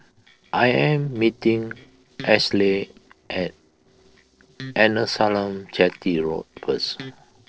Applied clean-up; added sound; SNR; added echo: neural separator model SepFormer DNS4.